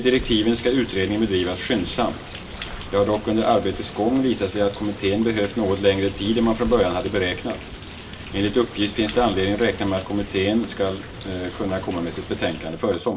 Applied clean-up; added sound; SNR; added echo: none; Rain; 12 dB; reverberation time 0.2 s.